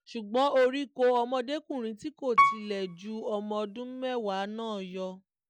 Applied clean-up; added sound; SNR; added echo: none; Piano; -1 dB; none.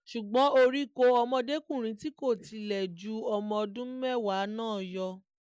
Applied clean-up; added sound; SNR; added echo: neural mask model Resemble Enhance denoiser.